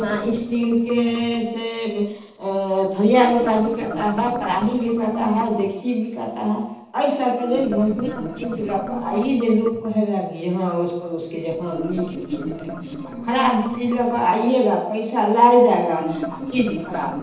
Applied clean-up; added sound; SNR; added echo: neural separator model SepFormer DNS4.